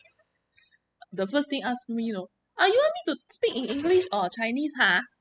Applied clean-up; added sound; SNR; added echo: classical method spectral subtraction.